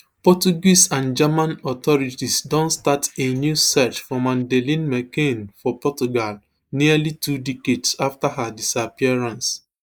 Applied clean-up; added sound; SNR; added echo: neural mask model Resemble Enhance denoiser.